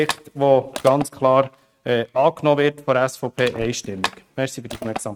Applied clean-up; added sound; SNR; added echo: neural mask model RNNoise.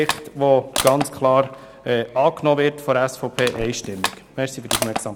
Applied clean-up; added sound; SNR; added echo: none; Crushing; 9 dB; none.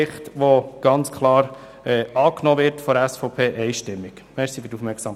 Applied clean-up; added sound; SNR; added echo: none; none; none; none.